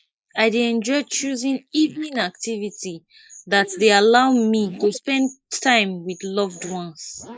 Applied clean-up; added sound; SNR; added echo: neural mask model Resemble Enhance denoiser.